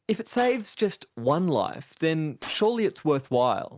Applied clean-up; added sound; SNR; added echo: none; Shatter; 20 dB; none.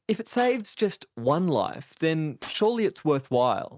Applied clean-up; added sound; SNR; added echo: neural mask model RNNoise.